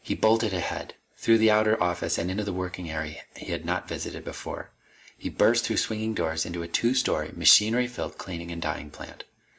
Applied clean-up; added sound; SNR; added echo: none; none; none; none.